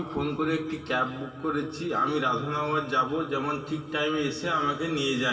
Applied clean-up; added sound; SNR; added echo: none; none; none; reverberation time 2.3 s.